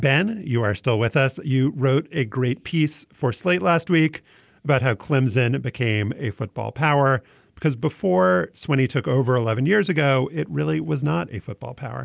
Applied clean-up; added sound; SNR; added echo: none; none; none; none.